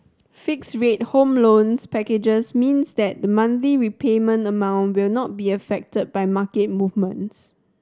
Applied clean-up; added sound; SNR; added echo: none; none; none; none.